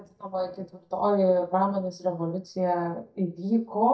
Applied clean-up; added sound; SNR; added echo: neural mask model DeepFilterNet 3.